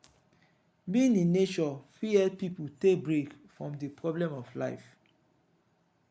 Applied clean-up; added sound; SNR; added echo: none; none; none; none.